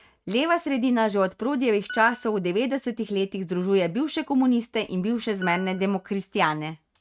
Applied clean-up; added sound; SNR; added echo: neural mask model RNNoise.